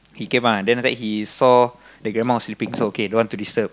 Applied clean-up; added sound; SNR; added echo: none; none; none; none.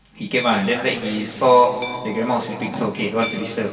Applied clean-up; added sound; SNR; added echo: none; Hammer; 18 dB; reverberation time 2.6 s.